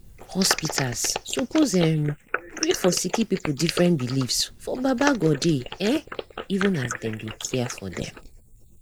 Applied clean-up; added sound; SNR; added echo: neural mask model Resemble Enhance denoiser.